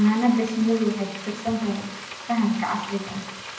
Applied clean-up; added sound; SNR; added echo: none; Frying (food); 13 dB; reverberation time 0.7 s.